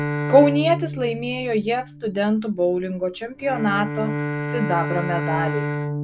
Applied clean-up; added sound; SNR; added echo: none; Bowed string instrument; 5 dB; none.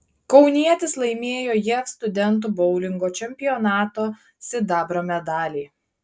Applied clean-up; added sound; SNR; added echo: none; none; none; none.